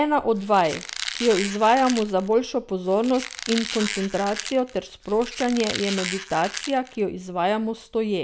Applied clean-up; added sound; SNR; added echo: none; Squeak; 10 dB; none.